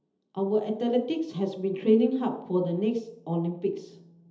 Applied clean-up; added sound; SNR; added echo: none; none; none; reverberation time 1.2 s.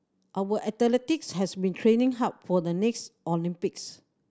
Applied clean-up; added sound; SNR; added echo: none; none; none; none.